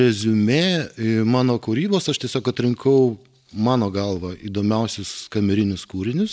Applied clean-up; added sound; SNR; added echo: none; none; none; none.